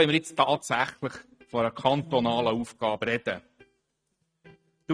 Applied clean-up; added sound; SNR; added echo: neural mask model RNNoise.